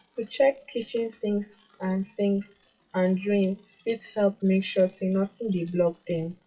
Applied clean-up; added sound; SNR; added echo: classical method WPE with log-MMSE.